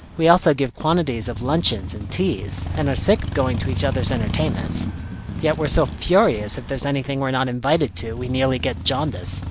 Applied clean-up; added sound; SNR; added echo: none; Motorcycle; 7 dB; none.